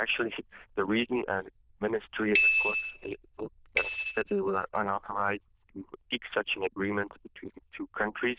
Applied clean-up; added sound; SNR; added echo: neural diffusion model UNIVERSE++.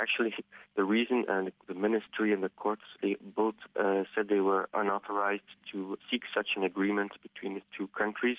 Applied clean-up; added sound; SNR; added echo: none; none; none; none.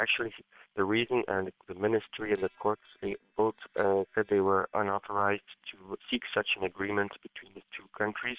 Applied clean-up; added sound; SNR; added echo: neural separator model SepFormer WHAM!.